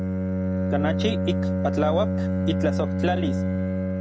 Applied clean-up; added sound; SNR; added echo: none; Bowed string instrument; -4 dB; none.